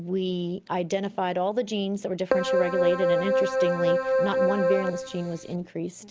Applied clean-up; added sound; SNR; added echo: none; Keyboard (musical); -4 dB; none.